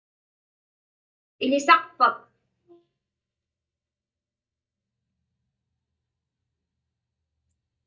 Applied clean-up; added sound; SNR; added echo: neural mask model DeepFilterNet 3.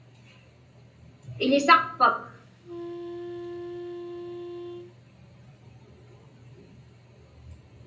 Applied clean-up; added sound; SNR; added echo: none; Wind instrument, woodwind instrument; 9 dB; reverberation time 0.5 s.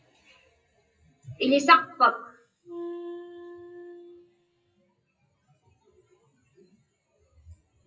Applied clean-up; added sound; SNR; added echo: classical method WPE with log-MMSE.